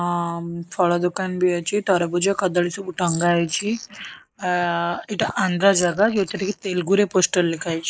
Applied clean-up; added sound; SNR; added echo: neural mask model Resemble Enhance denoiser.